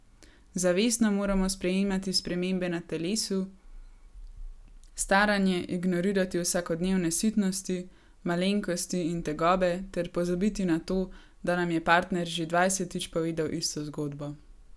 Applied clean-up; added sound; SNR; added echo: none; none; none; none.